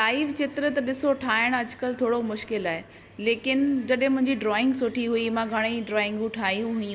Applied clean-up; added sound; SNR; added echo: none; none; none; none.